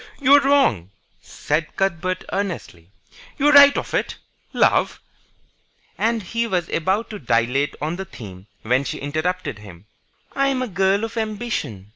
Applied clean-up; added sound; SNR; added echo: none; none; none; none.